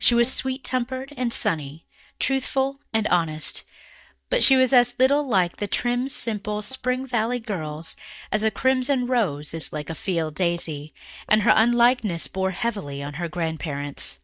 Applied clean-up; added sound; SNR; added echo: neural mask model DeepFilterNet 3.